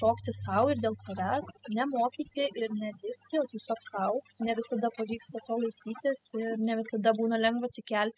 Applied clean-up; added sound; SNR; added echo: classical method spectral subtraction.